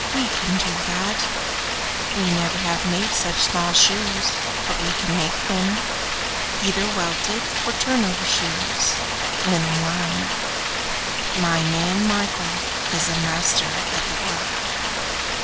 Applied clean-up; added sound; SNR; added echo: none; Rain; -1 dB; none.